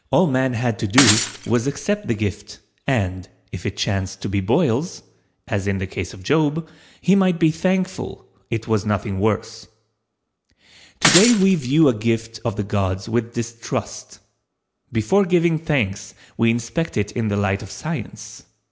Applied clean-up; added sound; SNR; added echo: none; Shatter / Crushing; 1 dB; none.